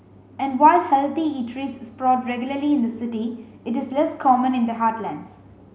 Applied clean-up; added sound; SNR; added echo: none; none; none; none.